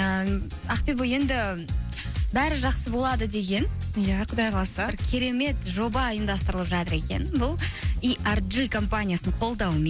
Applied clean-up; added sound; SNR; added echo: none; none; none; none.